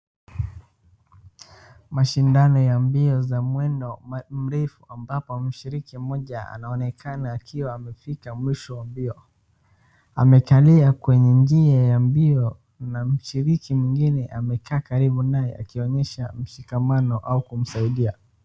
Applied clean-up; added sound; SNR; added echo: none; none; none; none.